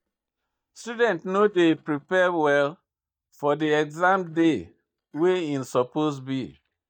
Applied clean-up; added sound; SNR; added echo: neural mask model DeepFilterNet 3.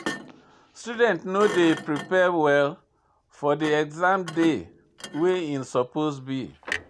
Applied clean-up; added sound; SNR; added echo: none; Thump, thud; 14 dB; none.